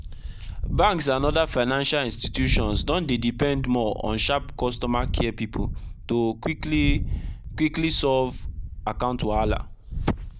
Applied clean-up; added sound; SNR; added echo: none; Wind; 5 dB; none.